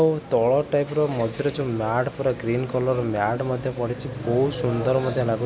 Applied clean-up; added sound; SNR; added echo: none; none; none; none.